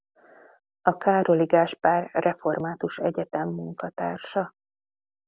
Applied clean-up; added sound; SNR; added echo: none; none; none; none.